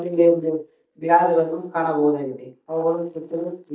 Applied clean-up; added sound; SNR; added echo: neural mask model DeepFilterNet 3.